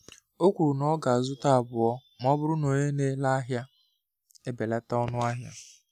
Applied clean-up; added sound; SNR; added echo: none; none; none; none.